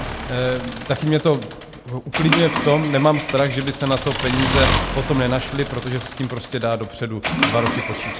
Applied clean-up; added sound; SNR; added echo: none; Accelerating, revving, vroom / Mechanisms; 4 dB; none.